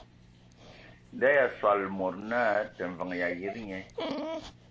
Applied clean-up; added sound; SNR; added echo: none; Dog; 12 dB; none.